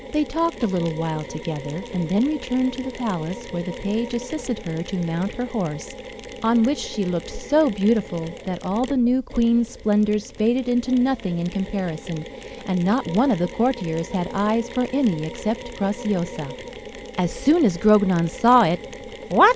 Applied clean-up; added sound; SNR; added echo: none; Mechanisms; 14 dB; none.